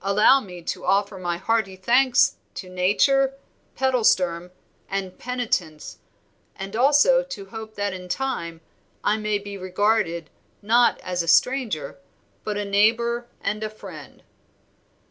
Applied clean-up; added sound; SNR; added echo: none; none; none; none.